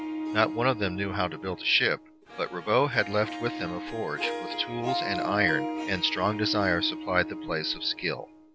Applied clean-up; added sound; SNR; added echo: none; Harp; 6 dB; none.